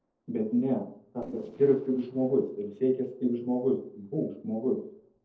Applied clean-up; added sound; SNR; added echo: neural separator model SepFormer DNS4.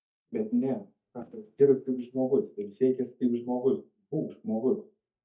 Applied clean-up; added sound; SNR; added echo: neural mask model DeepFilterNet 3.